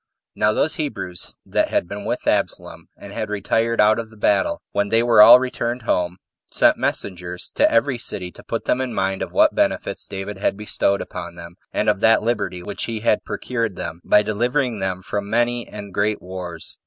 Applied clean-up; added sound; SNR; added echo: none; none; none; none.